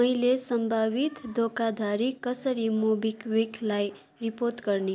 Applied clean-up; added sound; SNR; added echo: none; none; none; none.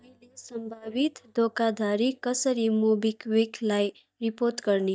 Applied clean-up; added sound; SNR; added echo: neural mask model DeepFilterNet 3.